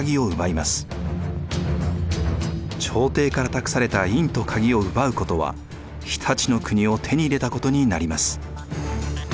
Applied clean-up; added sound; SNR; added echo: none; none; none; none.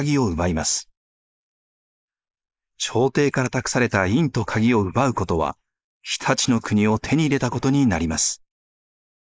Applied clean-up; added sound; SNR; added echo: neural mask model Resemble Enhance denoiser.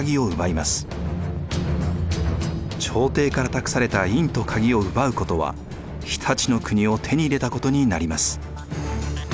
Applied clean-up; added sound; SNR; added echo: none; Thunder; 18 dB; none.